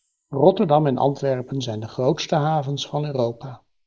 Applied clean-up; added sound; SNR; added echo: neural mask model Resemble Enhance denoiser.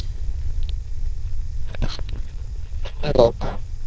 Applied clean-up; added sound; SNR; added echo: neural diffusion model UNIVERSE++.